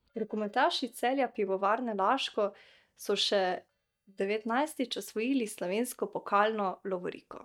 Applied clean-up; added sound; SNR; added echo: neural mask model DeepFilterNet 3.